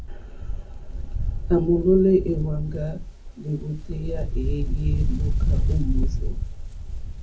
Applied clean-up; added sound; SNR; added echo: none; Wind; -1 dB; reverberation time 0.3 s.